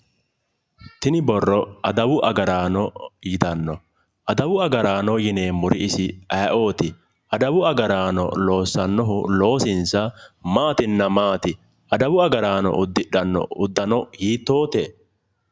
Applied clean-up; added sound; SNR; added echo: none; none; none; none.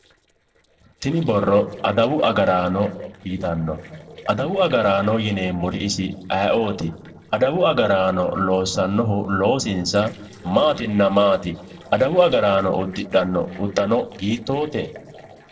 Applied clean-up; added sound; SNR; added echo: neural separator model SepFormer DNS4.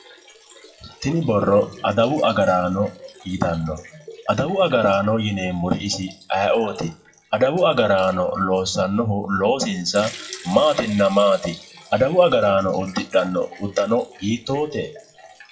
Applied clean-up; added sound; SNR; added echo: classical method WPE with log-MMSE.